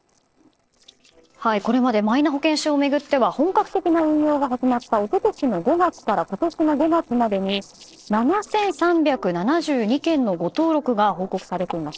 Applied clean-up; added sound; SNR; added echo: neural separator model SepFormer DNS4.